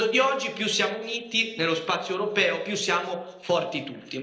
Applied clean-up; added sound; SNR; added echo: neural separator model SepFormer DNS4.